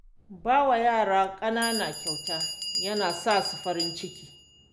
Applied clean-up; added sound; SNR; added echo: none; Bell; 8 dB; none.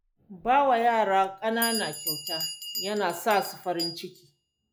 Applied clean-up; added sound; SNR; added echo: classical method log-MMSE.